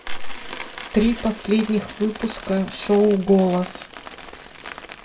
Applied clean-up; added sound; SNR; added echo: none; Coin (dropping); 13 dB; reverberation time 0.2 s.